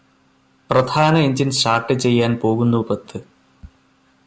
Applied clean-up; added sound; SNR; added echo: none; none; none; none.